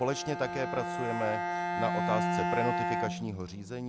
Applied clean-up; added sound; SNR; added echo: none; Bowed string instrument; -1 dB; none.